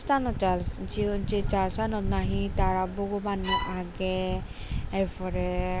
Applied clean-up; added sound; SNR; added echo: none; Bowed string instrument; 7 dB; none.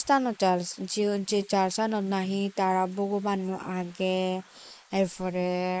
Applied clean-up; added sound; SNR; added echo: neural mask model Resemble Enhance denoiser.